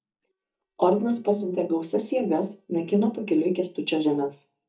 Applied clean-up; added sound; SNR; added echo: neural mask model DeepFilterNet 3.